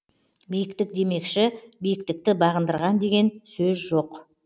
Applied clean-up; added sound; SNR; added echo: none; none; none; none.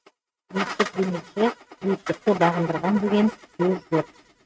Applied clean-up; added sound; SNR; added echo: neural mask model RNNoise.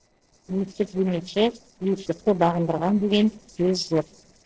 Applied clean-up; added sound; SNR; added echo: neural separator model SepFormer DNS4.